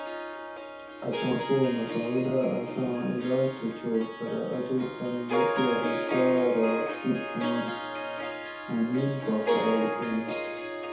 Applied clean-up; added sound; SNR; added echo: none; Harp; 4 dB; reverberation time 0.6 s.